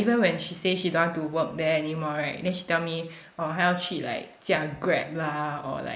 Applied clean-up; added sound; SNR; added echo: neural mask model Resemble Enhance denoiser.